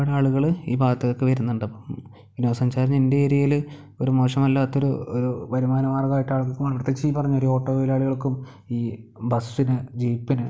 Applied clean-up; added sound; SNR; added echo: none; none; none; none.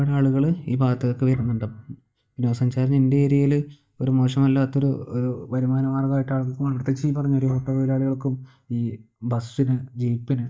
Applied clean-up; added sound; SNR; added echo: neural mask model DeepFilterNet 3.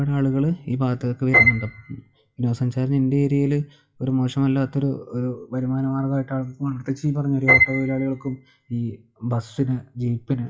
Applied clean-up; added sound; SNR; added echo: classical method WPE with log-MMSE.